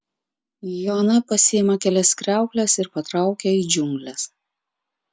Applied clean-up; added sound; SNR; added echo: none; none; none; none.